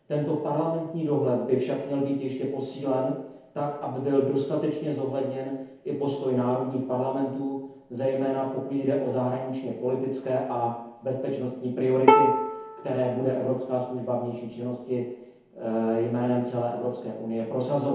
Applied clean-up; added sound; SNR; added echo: none; Bowed string instrument; -1 dB; reverberation time 1.0 s.